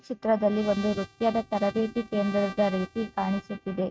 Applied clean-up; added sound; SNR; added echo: neural mask model RNNoise.